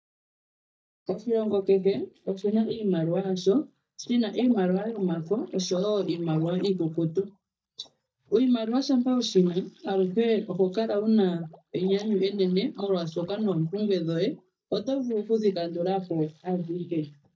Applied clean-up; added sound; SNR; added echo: neural mask model DeepFilterNet 3.